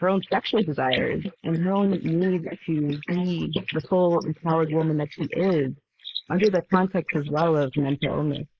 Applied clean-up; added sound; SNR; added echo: neural mask model Resemble Enhance denoiser.